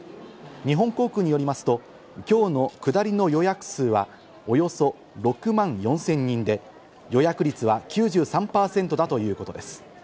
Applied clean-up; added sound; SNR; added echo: none; none; none; none.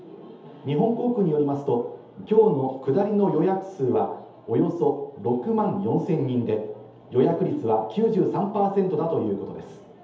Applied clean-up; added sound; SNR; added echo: none; none; none; reverberation time 0.8 s.